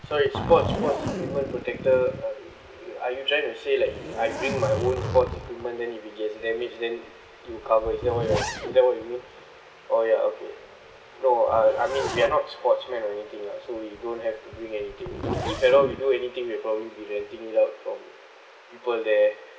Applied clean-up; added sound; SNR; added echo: none; Zipper (clothing); 10 dB; none.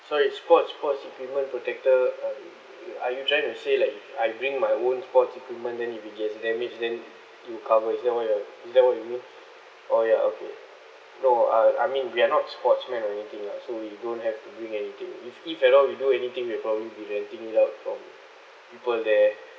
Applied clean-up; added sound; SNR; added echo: none; none; none; none.